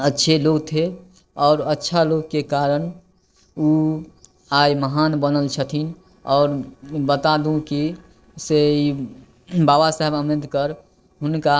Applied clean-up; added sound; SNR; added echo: neural separator model SepFormer DNS4.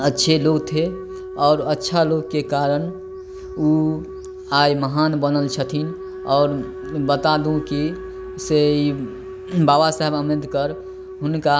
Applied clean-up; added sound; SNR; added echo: none; Wind instrument, woodwind instrument; 13 dB; none.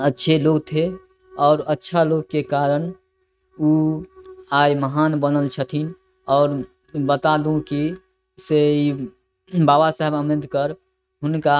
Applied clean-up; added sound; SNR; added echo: neural mask model RNNoise.